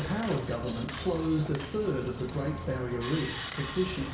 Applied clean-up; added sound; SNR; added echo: none; Sawing; 7 dB; reverberation time 0.8 s.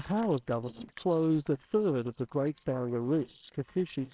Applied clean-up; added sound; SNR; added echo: neural separator model SepFormer WHAMR!.